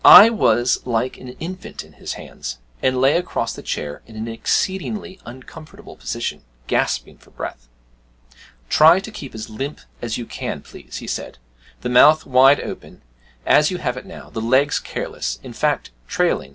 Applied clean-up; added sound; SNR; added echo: none; none; none; none.